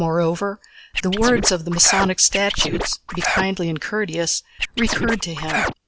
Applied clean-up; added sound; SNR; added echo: none; Scratching (performance technique); 3 dB; none.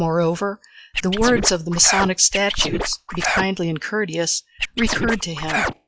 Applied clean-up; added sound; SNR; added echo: classical method log-MMSE.